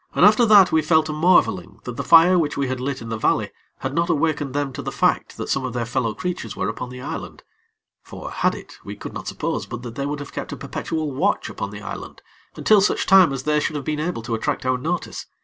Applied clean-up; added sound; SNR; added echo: none; none; none; none.